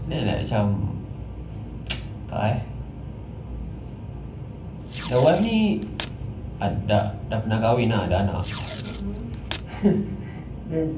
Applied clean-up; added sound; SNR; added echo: none; Packing tape, duct tape; 15 dB; reverberation time 0.3 s.